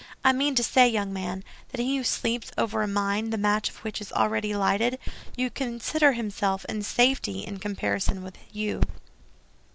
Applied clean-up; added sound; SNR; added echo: none; none; none; none.